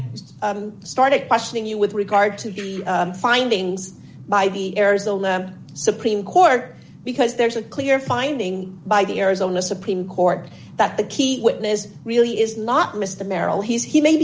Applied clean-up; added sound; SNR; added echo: none; none; none; none.